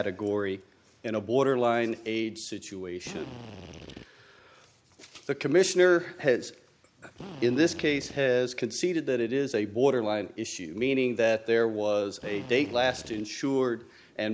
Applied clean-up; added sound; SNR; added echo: none; Drill; 16 dB; none.